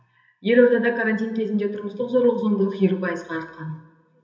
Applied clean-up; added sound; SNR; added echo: none; none; none; reverberation time 1.4 s.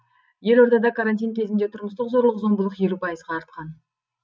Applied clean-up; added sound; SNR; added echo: none; none; none; none.